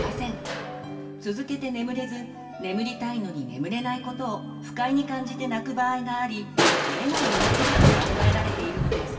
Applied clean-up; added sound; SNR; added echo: none; Crushing; -2 dB; reverberation time 2.0 s.